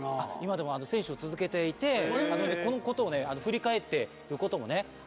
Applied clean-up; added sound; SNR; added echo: none; none; none; none.